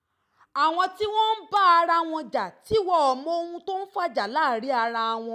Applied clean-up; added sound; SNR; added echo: none; none; none; none.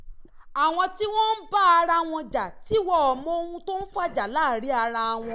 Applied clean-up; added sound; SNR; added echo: neural mask model Resemble Enhance denoiser.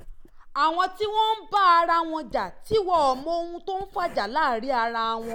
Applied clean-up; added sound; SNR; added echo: none; Writing; 18 dB; none.